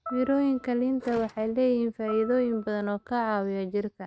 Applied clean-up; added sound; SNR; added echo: neural mask model RNNoise.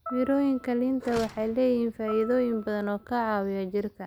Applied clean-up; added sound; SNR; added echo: none; Piano + Slam; 17 dB; none.